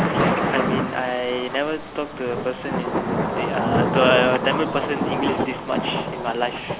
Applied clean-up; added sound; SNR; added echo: none; Thunder / Rain; -1 dB; none.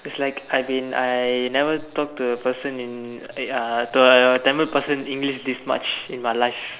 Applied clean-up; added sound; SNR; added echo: none; none; none; none.